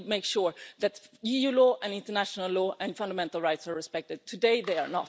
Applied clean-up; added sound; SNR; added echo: none; none; none; none.